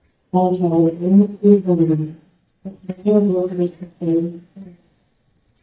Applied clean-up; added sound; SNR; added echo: neural mask model DeepFilterNet 3.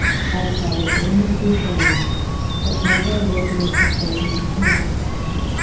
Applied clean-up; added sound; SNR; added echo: none; Bird; -4 dB; reverberation time 0.9 s.